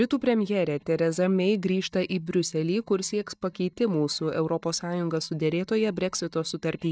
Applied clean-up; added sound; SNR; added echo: neural mask model DeepFilterNet 3.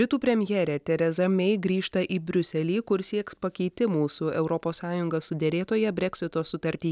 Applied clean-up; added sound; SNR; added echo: none; none; none; none.